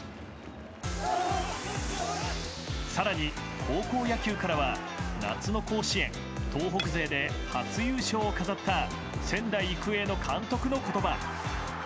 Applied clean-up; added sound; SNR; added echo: none; none; none; none.